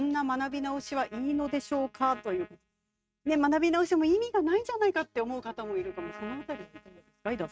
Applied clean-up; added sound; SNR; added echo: neural mask model RNNoise.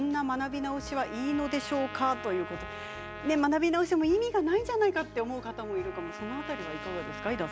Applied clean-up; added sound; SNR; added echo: none; Trumpet; 13 dB; none.